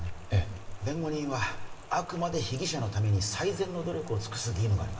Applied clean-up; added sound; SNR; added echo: none; Rain; 11 dB; reverberation time 1.1 s.